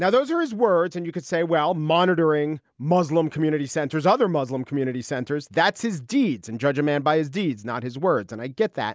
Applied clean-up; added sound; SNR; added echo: none; none; none; none.